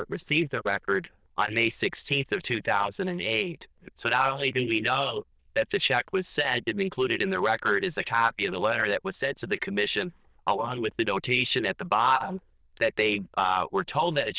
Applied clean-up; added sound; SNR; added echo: neural diffusion model UNIVERSE++.